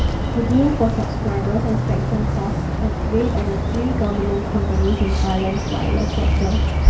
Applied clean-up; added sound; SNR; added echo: none; Bird; -4 dB; reverberation time 0.3 s.